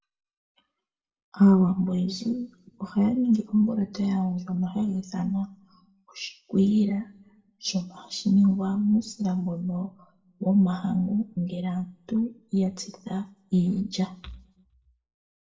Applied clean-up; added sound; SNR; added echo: none; none; none; reverberation time 0.4 s.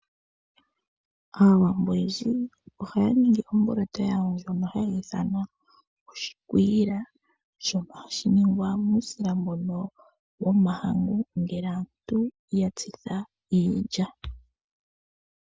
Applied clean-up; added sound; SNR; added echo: none; none; none; none.